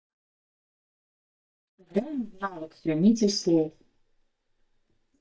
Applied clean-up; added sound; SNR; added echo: neural mask model DeepFilterNet 3.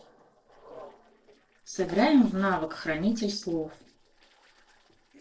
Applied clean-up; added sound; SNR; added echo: neural separator model SepFormer DNS4.